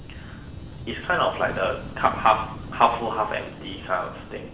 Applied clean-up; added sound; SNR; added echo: none; Waves, surf / Wind; 12 dB; reverberation time 0.7 s.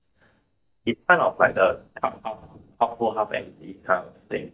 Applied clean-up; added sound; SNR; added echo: neural mask model DeepFilterNet 3.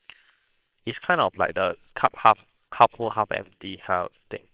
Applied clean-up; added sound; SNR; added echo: neural separator model SepFormer WHAMR!.